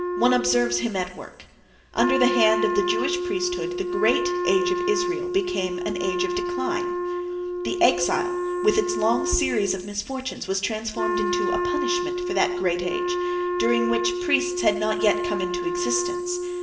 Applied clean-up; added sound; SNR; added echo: none; Wind instrument, woodwind instrument; 1 dB; reverberation time 2.3 s.